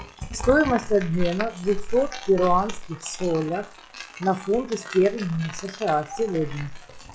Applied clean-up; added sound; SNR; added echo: classical method log-MMSE.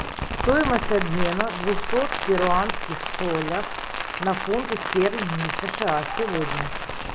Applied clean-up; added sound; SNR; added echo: none; Rain; 1 dB; none.